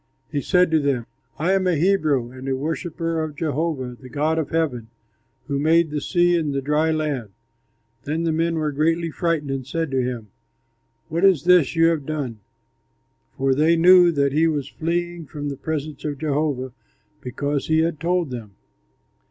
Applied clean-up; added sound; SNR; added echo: none; none; none; none.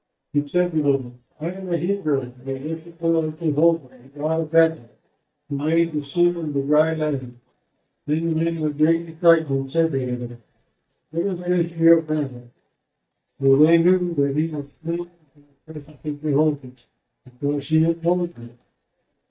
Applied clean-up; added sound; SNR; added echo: neural mask model DeepFilterNet 3.